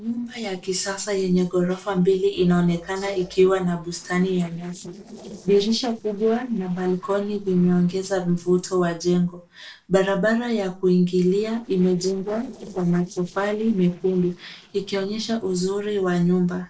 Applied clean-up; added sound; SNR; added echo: neural separator model SepFormer DNS4.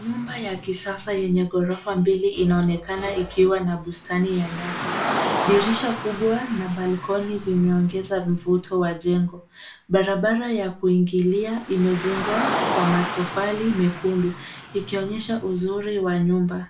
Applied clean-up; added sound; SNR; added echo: none; Car; 9 dB; reverberation time 0.3 s.